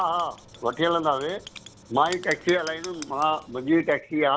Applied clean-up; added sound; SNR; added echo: none; Writing; 19 dB; none.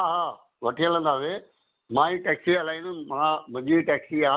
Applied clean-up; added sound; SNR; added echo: none; none; none; none.